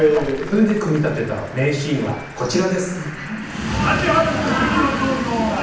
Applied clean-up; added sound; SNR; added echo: none; Cricket; 16 dB; reverberation time 0.9 s.